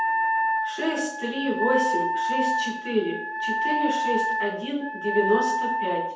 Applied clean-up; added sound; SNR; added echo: none; Wind instrument, woodwind instrument; -2 dB; reverberation time 2.1 s.